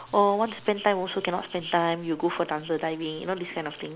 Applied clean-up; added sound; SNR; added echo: none; none; none; none.